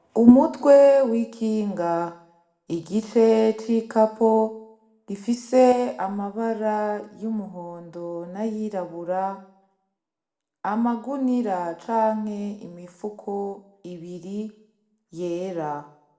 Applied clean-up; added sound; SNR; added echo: none; none; none; reverberation time 0.6 s.